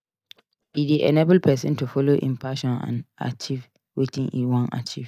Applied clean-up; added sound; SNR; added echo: neural mask model DeepFilterNet 3.